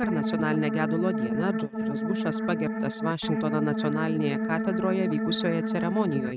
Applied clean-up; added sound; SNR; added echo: neural mask model RNNoise.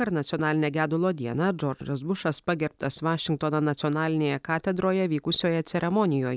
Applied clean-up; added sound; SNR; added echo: none; none; none; none.